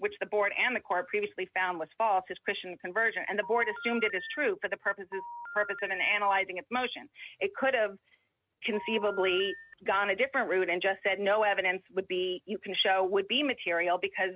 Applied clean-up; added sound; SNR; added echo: neural mask model RNNoise.